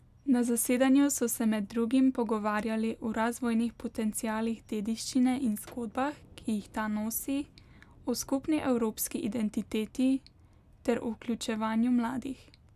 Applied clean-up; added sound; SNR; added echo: none; none; none; none.